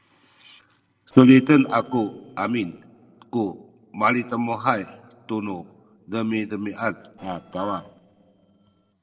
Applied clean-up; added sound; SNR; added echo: neural separator model SepFormer DNS4.